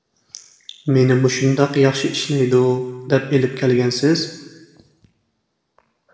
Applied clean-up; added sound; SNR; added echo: none; none; none; reverberation time 1.0 s.